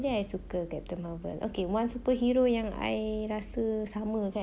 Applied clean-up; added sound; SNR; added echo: none; none; none; none.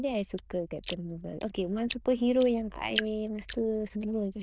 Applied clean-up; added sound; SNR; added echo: neural diffusion model UNIVERSE++.